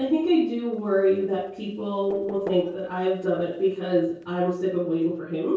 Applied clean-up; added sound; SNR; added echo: neural separator model SepFormer DNS4.